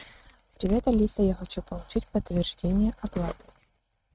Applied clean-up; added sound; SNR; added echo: neural mask model RNNoise.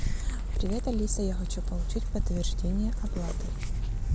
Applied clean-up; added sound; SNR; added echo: none; none; none; none.